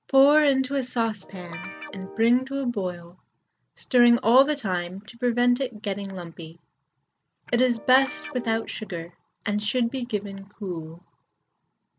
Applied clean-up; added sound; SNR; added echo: none; Guitar; 14 dB; none.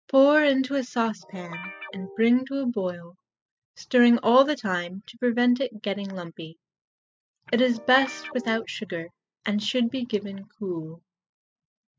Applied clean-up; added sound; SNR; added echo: classical method spectral subtraction.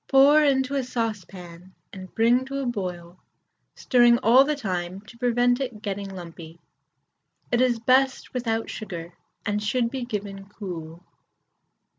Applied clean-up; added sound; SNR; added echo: none; none; none; none.